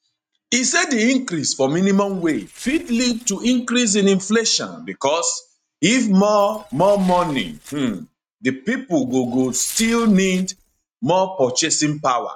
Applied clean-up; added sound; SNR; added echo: neural mask model RNNoise.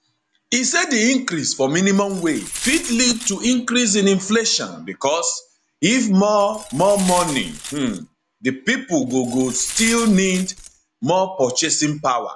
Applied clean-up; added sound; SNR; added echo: none; Glass; 11 dB; none.